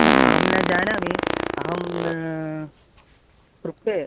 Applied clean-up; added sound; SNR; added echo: none; Fart; -4 dB; none.